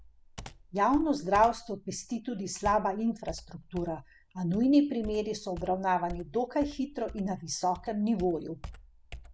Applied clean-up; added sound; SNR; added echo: none; Computer keyboard; 16 dB; none.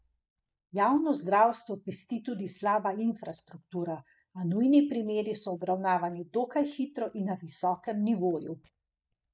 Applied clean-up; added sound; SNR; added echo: neural mask model DeepFilterNet 3.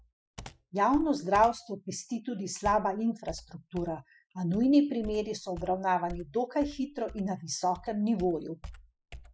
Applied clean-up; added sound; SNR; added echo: classical method Wiener filter.